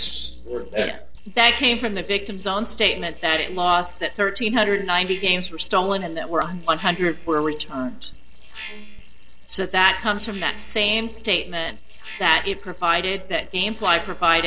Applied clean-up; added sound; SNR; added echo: neural separator model SepFormer DNS4.